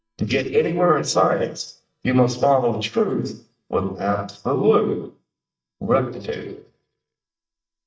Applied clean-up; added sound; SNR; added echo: neural mask model DeepFilterNet 3.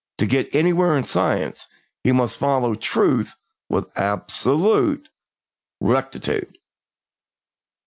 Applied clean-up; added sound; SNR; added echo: none; none; none; none.